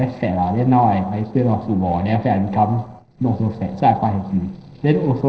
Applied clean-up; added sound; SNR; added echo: neural separator model SepFormer DNS4.